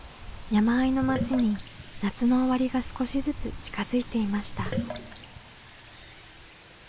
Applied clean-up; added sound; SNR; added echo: none; Sink (filling or washing); 10 dB; none.